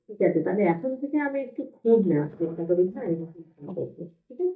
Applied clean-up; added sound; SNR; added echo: neural mask model DeepFilterNet 3.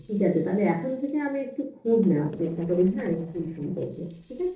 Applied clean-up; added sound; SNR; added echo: neural separator model SepFormer DNS4.